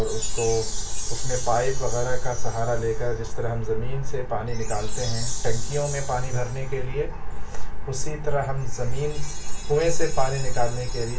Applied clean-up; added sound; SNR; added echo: none; Chime; 18 dB; reverberation time 0.3 s.